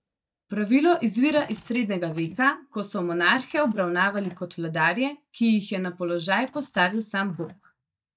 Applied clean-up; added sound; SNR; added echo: neural mask model DeepFilterNet 3.